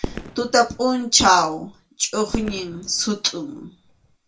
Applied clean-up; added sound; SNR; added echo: none; Fireworks; 14 dB; reverberation time 0.2 s.